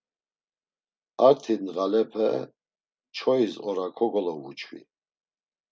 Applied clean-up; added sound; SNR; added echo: none; none; none; none.